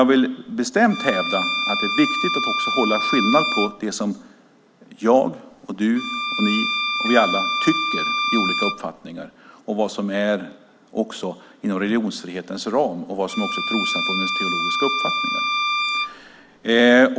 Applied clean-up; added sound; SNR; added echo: none; Bowed string instrument; 2 dB; none.